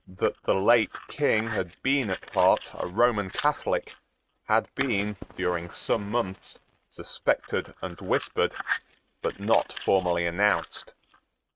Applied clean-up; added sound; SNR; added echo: neural mask model RNNoise.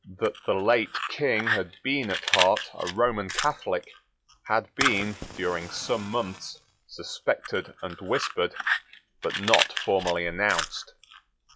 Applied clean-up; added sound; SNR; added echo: classical method log-MMSE.